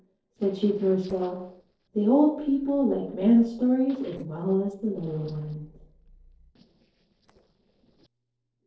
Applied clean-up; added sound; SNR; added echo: neural separator model SepFormer DNS4.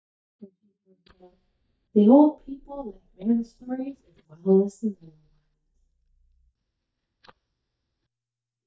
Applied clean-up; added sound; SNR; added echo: neural mask model DeepFilterNet 3.